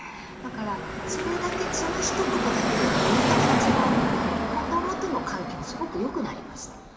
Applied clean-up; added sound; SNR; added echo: none; Car passing by / Traffic noise, roadway noise; -5 dB; reverberation time 0.8 s.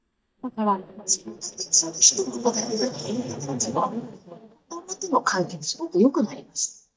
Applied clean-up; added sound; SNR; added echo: neural mask model DeepFilterNet 3.